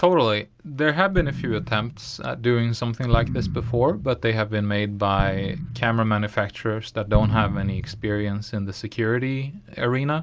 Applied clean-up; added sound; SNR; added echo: none; Explosion; 6 dB; none.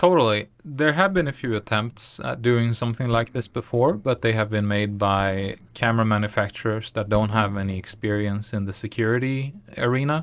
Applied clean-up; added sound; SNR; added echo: neural separator model SepFormer DNS4.